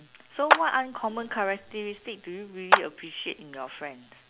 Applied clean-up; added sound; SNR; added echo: none; Clapping; -4 dB; none.